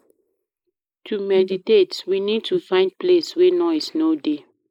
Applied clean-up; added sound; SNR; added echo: neural mask model Resemble Enhance denoiser.